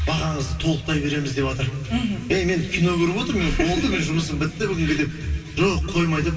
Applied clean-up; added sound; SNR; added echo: none; none; none; reverberation time 3.0 s.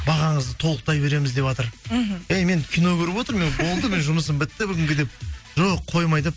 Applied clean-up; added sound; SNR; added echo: none; none; none; none.